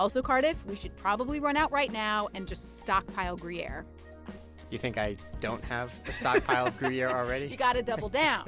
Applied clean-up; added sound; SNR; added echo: none; none; none; none.